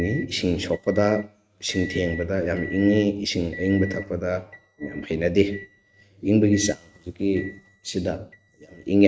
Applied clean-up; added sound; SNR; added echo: neural mask model RNNoise.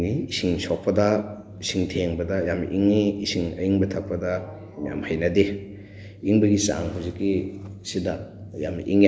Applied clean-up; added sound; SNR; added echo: none; none; none; none.